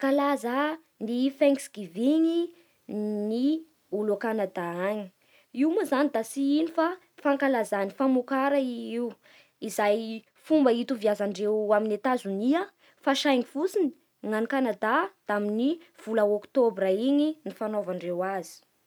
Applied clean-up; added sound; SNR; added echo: none; none; none; none.